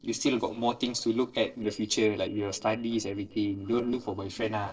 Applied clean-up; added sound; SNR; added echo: neural separator model SepFormer DNS4.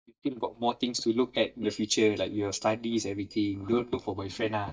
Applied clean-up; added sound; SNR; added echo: neural mask model DeepFilterNet 3.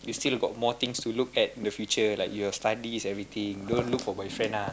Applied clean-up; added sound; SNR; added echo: none; none; none; none.